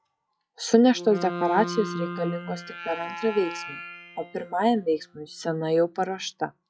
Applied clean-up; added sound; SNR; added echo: classical method log-MMSE.